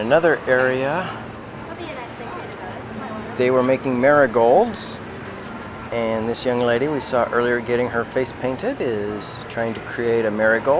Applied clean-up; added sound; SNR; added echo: none; none; none; none.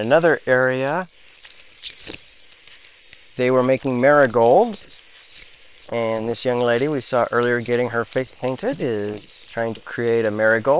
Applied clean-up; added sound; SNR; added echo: neural separator model SepFormer WHAM!.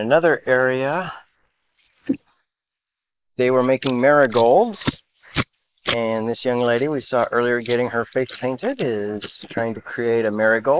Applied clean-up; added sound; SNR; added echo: neural mask model Resemble Enhance denoiser.